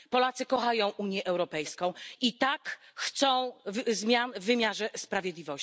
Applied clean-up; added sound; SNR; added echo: none; none; none; none.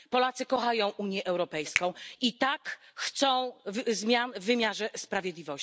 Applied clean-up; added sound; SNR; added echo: none; Finger snapping; 10 dB; none.